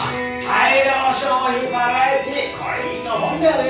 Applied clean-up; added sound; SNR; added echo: none; none; none; reverberation time 0.6 s.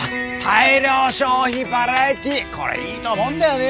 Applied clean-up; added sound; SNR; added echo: none; none; none; none.